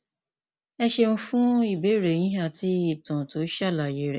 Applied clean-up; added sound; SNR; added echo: none; none; none; none.